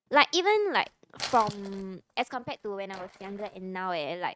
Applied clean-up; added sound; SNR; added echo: neural mask model RNNoise.